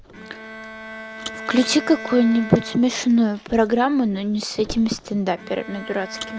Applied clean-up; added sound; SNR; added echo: none; Bowed string instrument + Car; 15 dB; none.